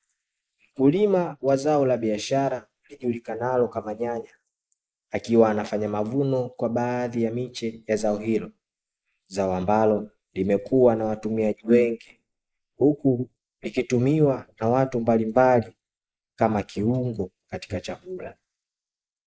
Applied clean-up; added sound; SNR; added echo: neural mask model Resemble Enhance denoiser.